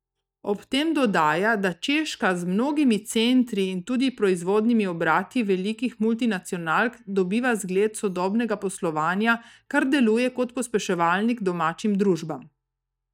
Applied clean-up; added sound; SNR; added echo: neural mask model DeepFilterNet 3.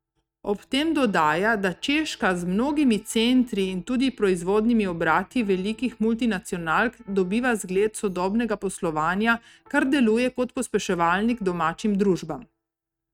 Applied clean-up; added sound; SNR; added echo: neural mask model RNNoise.